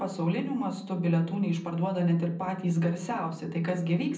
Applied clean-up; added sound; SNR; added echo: none; none; none; reverberation time 0.6 s.